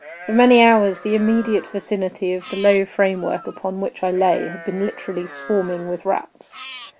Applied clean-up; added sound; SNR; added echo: none; Livestock, farm animals, working animals; 18 dB; none.